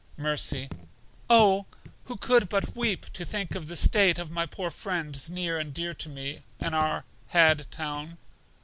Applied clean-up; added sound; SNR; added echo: none; Raindrop / Drip; 13 dB; none.